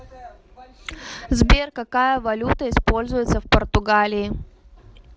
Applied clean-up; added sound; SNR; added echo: none; none; none; none.